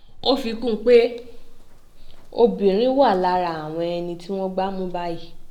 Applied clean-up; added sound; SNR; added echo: none; Livestock, farm animals, working animals; 15 dB; none.